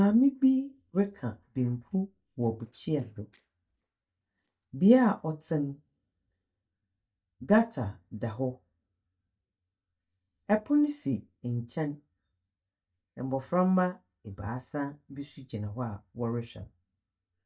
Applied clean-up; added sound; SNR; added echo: neural mask model DeepFilterNet 3.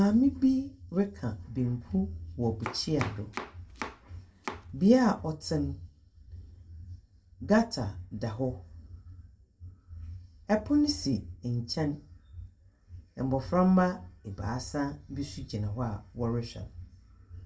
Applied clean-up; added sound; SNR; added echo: none; Domestic sounds, home sounds; 11 dB; reverberation time 0.2 s.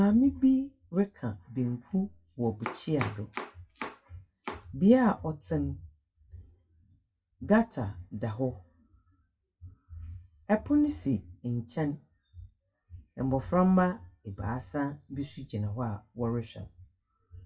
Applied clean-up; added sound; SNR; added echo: classical method WPE with log-MMSE.